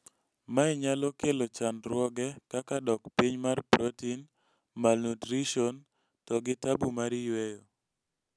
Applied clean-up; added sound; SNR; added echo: none; none; none; none.